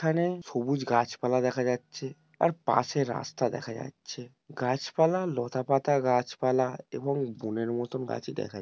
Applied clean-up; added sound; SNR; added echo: none; none; none; none.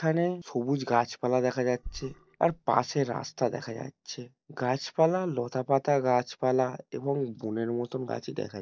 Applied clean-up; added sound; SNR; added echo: neural mask model DeepFilterNet 3.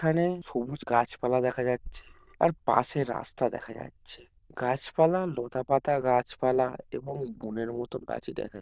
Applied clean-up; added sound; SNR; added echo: neural diffusion model UNIVERSE++.